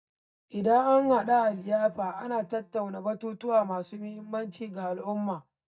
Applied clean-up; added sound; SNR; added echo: neural mask model DeepFilterNet 3.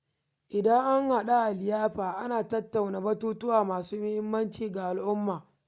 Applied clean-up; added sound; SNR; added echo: none; none; none; none.